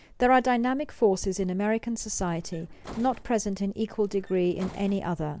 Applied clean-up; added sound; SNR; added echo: none; Bus; 20 dB; none.